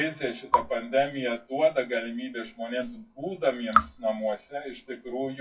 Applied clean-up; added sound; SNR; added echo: classical method WPE with log-MMSE.